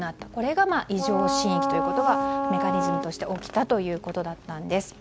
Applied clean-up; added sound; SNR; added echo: none; Wind instrument, woodwind instrument; 0 dB; none.